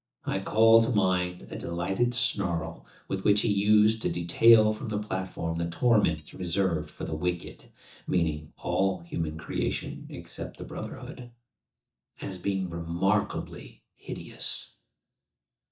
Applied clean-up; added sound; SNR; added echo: neural mask model DeepFilterNet 3.